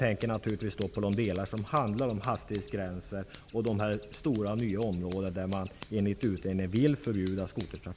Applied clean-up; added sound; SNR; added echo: none; Scissors; 11 dB; none.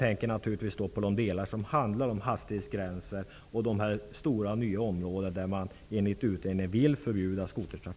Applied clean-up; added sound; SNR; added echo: none; none; none; none.